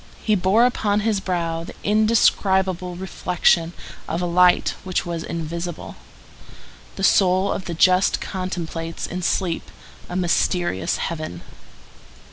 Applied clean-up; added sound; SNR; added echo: none; none; none; none.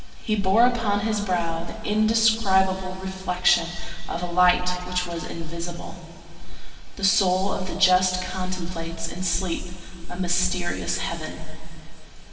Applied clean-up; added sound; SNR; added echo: none; none; none; reverberation time 2.5 s.